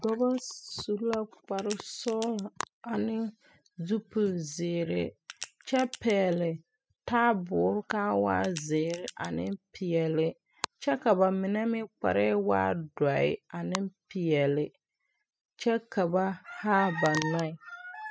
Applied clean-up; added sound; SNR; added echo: classical method spectral subtraction.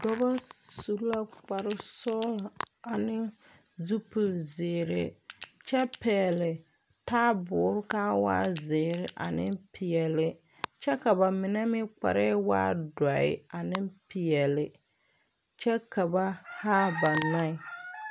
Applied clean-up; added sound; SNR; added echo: none; Crack; 17 dB; none.